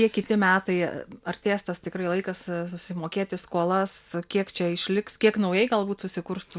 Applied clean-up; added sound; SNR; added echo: none; none; none; none.